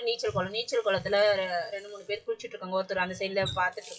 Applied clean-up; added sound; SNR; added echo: classical method WPE with log-MMSE.